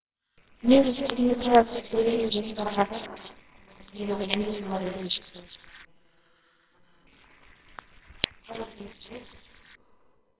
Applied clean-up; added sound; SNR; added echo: neural separator model SepFormer WHAMR!.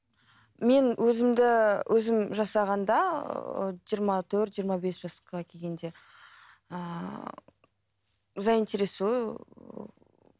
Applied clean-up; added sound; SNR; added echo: none; none; none; none.